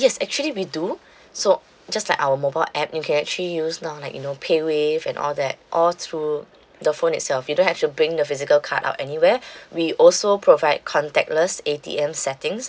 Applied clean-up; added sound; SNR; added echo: none; none; none; none.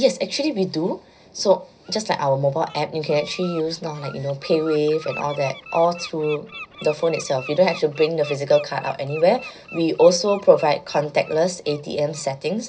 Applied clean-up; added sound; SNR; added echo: none; Bird; 19 dB; reverberation time 0.4 s.